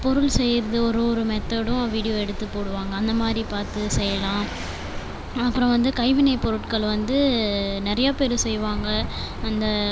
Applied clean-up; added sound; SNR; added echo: none; Vehicle; 11 dB; none.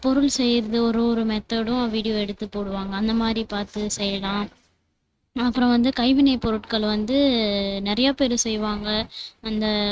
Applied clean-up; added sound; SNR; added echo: neural mask model RNNoise.